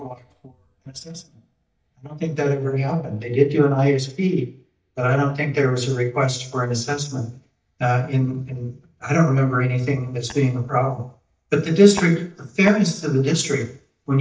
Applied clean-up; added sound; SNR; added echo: neural mask model DeepFilterNet 3.